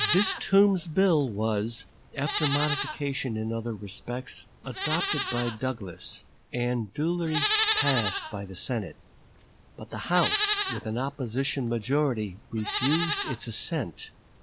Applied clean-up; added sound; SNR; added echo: none; Livestock, farm animals, working animals; 5 dB; none.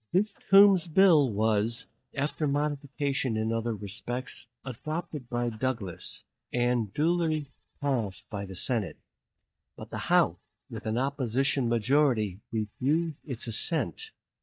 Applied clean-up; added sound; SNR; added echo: neural mask model DeepFilterNet 3.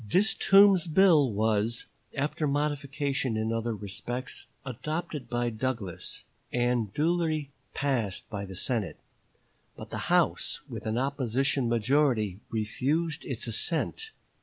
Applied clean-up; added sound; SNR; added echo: none; none; none; none.